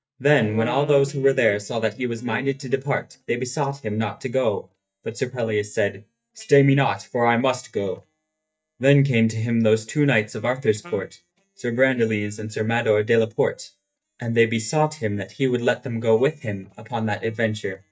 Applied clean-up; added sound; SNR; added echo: neural mask model DeepFilterNet 3.